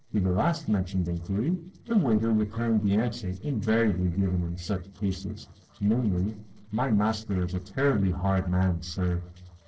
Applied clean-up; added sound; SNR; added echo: neural separator model SepFormer DNS4.